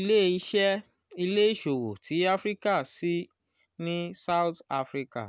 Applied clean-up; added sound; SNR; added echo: none; none; none; none.